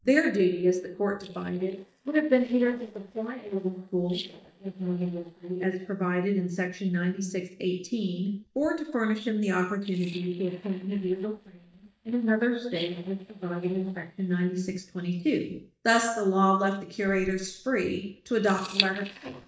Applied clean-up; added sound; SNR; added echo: neural mask model DeepFilterNet 3.